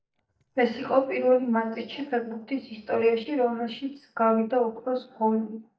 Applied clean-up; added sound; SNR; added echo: neural mask model DeepFilterNet 3.